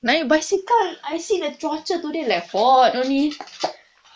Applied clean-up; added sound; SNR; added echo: neural mask model Resemble Enhance denoiser.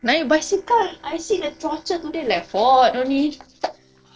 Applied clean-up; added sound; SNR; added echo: neural separator model SepFormer DNS4.